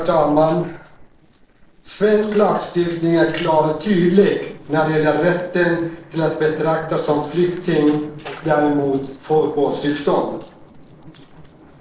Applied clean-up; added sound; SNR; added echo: neural separator model SepFormer DNS4.